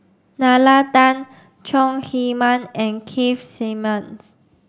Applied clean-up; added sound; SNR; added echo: none; none; none; none.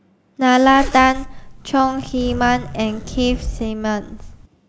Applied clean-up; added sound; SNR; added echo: none; Zipper (clothing); 10 dB; none.